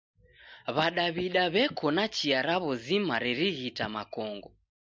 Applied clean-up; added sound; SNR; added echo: none; none; none; none.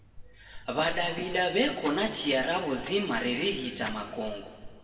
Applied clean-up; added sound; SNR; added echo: none; Clock; 13 dB; reverberation time 2.1 s.